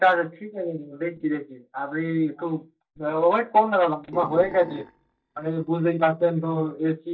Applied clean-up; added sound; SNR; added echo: neural mask model DeepFilterNet 3.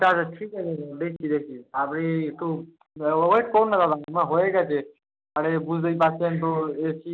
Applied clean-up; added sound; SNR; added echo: none; none; none; none.